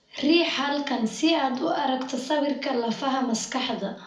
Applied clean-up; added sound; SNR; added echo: none; none; none; reverberation time 0.4 s.